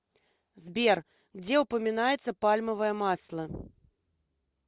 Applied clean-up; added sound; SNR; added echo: none; none; none; none.